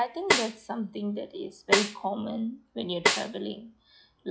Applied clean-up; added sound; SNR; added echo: classical method log-MMSE.